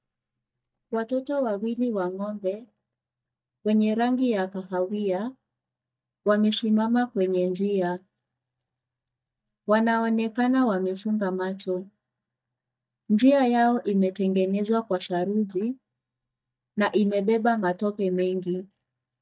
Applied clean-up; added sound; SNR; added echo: neural mask model DeepFilterNet 3.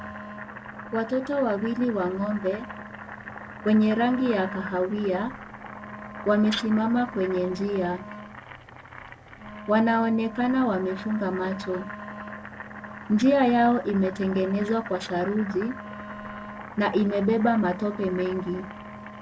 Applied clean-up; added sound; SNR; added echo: none; Wind instrument, woodwind instrument + Boiling; 13 dB; none.